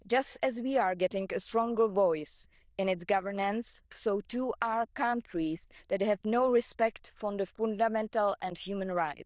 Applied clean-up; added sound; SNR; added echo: neural diffusion model UNIVERSE++.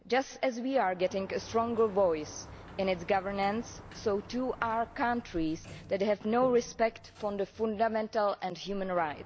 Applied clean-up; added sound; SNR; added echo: none; Sliding door; 19 dB; none.